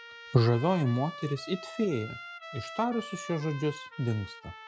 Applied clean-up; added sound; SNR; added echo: classical method log-MMSE.